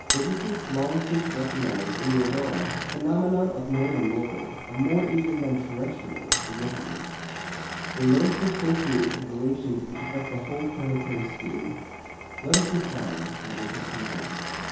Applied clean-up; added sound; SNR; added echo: none; Glass; 5 dB; reverberation time 0.8 s.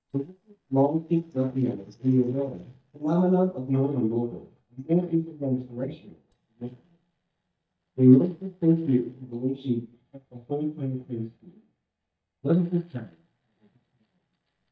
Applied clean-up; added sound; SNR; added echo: neural mask model DeepFilterNet 3.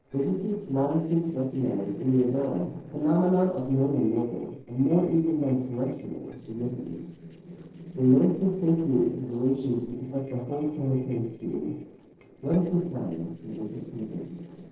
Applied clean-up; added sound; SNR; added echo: neural separator model SepFormer DNS4.